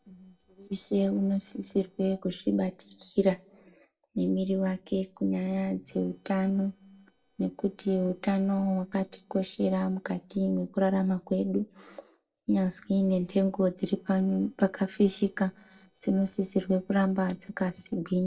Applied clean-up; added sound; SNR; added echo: neural separator model SepFormer DNS4.